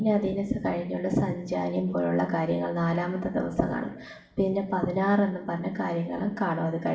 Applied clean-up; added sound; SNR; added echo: none; none; none; reverberation time 0.7 s.